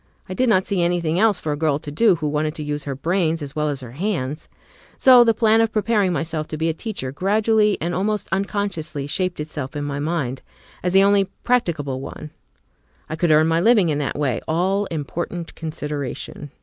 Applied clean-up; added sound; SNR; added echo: none; none; none; none.